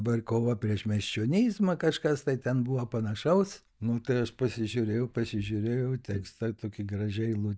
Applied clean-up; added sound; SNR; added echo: neural mask model DeepFilterNet 3.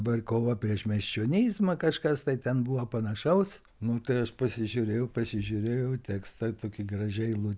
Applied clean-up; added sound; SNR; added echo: none; none; none; none.